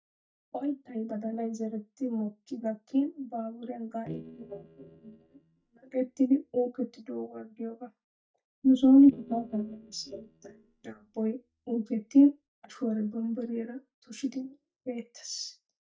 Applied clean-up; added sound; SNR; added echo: neural mask model DeepFilterNet 3.